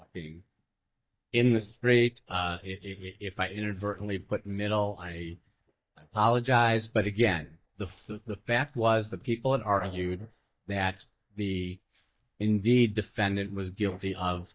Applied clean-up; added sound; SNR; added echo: neural mask model DeepFilterNet 3.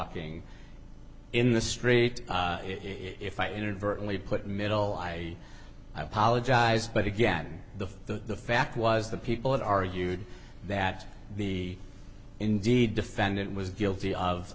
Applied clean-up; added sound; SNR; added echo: none; none; none; none.